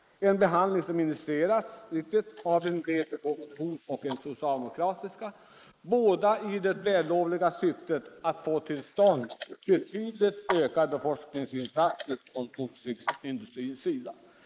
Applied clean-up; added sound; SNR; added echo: neural mask model Resemble Enhance denoiser.